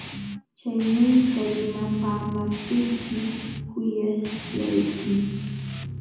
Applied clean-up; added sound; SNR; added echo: none; Guitar; 10 dB; reverberation time 1.1 s.